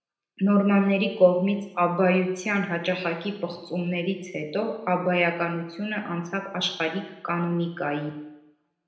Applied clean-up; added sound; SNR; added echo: none; none; none; reverberation time 0.8 s.